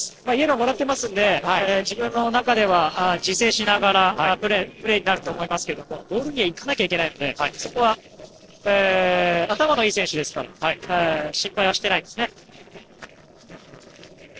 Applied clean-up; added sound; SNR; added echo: neural separator model SepFormer DNS4.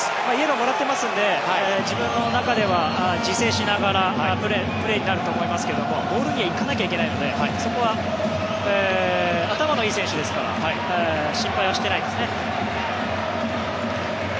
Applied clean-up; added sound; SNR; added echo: none; none; none; none.